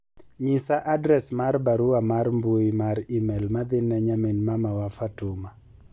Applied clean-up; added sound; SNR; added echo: none; none; none; none.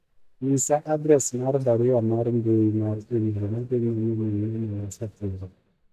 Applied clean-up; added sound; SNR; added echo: neural mask model DeepFilterNet 3.